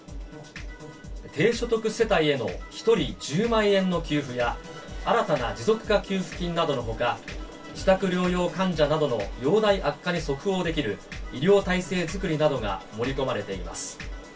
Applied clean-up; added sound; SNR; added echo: none; none; none; reverberation time 0.2 s.